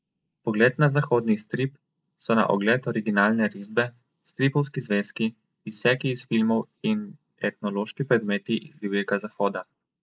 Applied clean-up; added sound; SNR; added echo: neural mask model Resemble Enhance denoiser.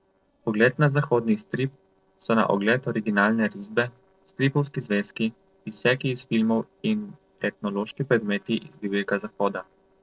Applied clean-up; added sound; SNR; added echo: neural separator model SepFormer DNS4.